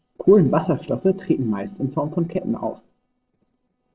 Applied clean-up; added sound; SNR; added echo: neural separator model SepFormer DNS4.